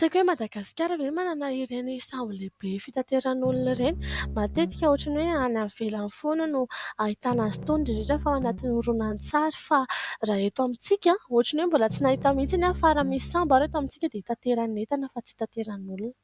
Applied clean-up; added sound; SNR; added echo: none; Piano; 8 dB; none.